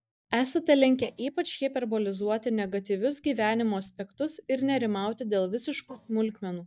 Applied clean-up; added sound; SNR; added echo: neural mask model DeepFilterNet 3.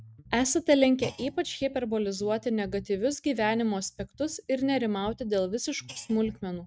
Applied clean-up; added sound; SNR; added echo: neural mask model RNNoise.